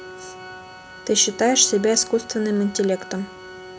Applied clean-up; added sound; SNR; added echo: none; Organ; 16 dB; none.